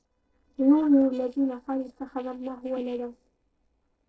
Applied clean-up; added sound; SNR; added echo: neural separator model SepFormer DNS4.